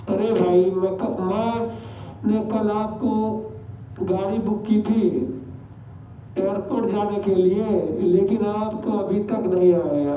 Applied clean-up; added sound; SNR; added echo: none; Train; 18 dB; reverberation time 0.8 s.